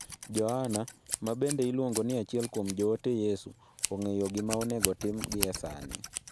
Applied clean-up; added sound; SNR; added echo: none; Scissors; 6 dB; none.